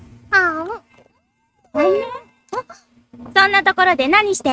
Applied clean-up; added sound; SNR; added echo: neural mask model RNNoise.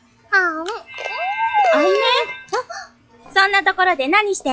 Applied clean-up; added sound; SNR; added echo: classical method log-MMSE.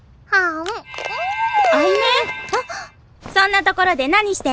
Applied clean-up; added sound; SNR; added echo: none; none; none; none.